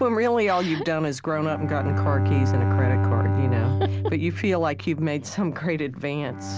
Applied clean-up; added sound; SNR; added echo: none; Bowed string instrument; 0 dB; none.